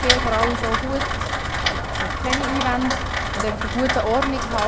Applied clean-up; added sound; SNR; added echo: none; Rain; -2 dB; none.